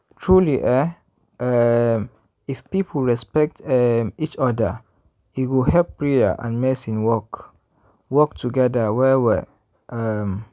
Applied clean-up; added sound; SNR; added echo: none; none; none; none.